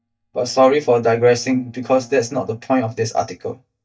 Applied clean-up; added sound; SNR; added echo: neural mask model DeepFilterNet 3.